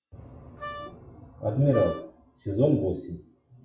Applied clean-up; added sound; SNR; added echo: classical method WPE with log-MMSE.